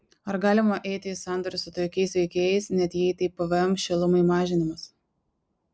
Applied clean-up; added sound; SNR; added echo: none; none; none; none.